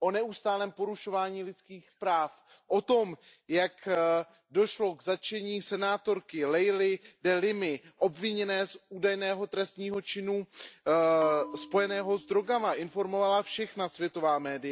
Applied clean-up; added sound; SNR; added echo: neural mask model DeepFilterNet 3.